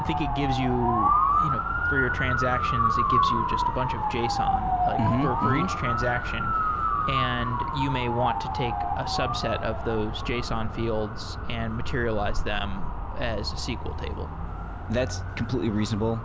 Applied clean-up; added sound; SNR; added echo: none; Motor vehicle (road) / Siren; -3 dB; none.